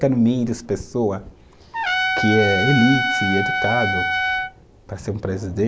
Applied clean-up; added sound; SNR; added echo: none; Trumpet; 0 dB; none.